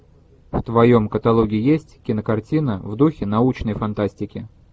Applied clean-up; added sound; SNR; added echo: none; none; none; none.